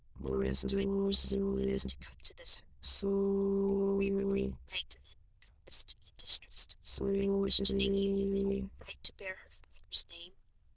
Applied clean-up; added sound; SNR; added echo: neural diffusion model UNIVERSE++.